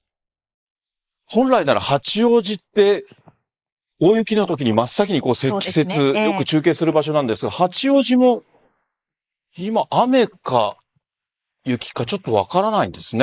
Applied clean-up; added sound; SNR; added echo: neural mask model Resemble Enhance denoiser.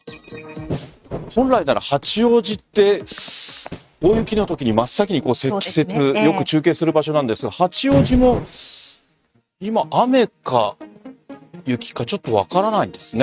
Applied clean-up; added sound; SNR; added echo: neural mask model RNNoise.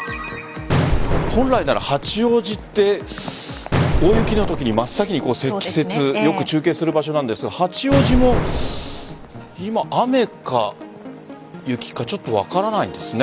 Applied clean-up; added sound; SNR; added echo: none; Explosion; 2 dB; none.